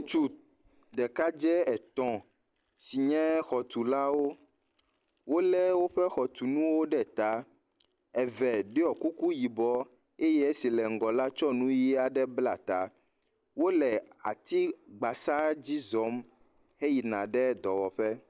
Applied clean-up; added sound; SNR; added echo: none; none; none; none.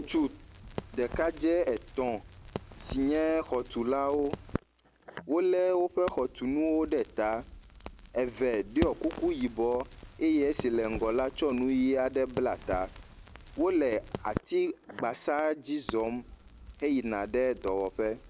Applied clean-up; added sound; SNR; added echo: none; Crackle; 13 dB; none.